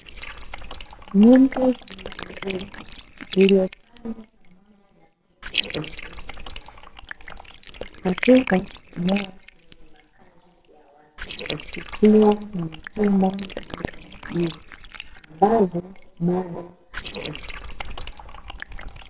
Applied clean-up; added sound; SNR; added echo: neural separator model SepFormer WHAMR!.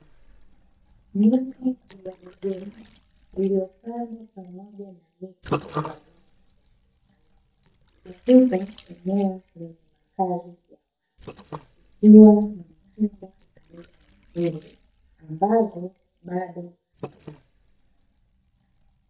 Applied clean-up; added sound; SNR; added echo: neural mask model DeepFilterNet 3.